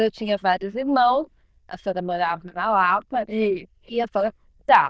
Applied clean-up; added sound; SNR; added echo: neural diffusion model UNIVERSE++.